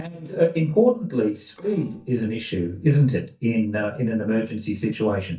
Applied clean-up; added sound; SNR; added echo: neural mask model DeepFilterNet 3.